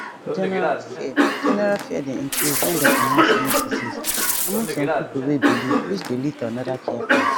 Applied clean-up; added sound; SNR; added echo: none; Cough + Tearing; -5 dB; none.